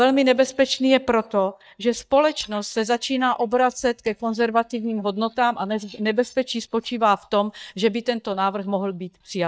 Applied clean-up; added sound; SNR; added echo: neural mask model DeepFilterNet 3.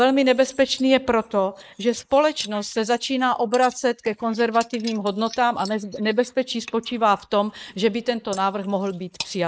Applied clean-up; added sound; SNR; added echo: neural mask model Resemble Enhance denoiser.